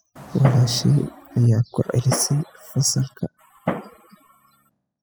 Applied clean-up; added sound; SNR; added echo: classical method spectral subtraction.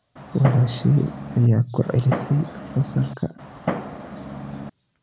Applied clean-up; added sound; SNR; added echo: none; Fireworks; 9 dB; none.